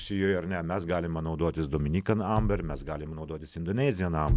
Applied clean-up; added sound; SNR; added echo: none; none; none; none.